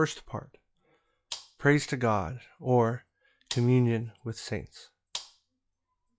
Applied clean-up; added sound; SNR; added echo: classical method log-MMSE.